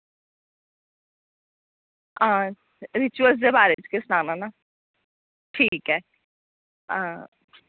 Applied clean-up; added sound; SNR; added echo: none; none; none; none.